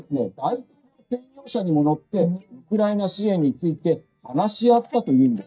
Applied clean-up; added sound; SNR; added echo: neural mask model DeepFilterNet 3.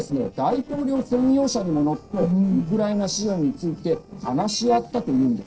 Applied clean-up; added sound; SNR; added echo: neural separator model SepFormer DNS4.